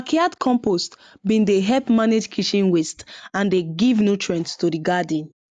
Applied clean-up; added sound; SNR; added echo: none; none; none; none.